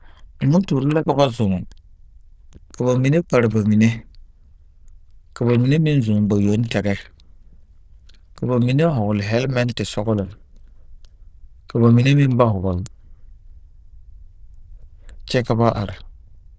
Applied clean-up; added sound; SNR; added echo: neural diffusion model UNIVERSE++.